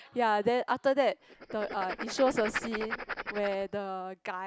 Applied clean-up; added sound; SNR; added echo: none; Writing; 9 dB; none.